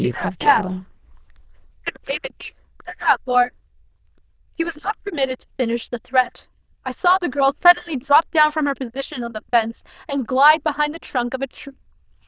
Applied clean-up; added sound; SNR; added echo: neural diffusion model UNIVERSE++.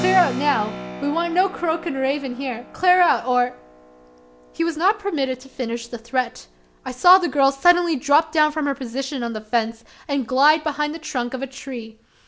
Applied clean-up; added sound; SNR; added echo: none; Keyboard (musical); 16 dB; none.